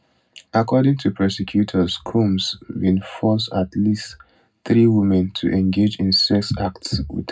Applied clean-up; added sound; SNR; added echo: none; none; none; reverberation time 0.3 s.